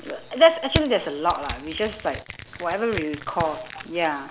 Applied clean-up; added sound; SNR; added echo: none; Crushing; 11 dB; none.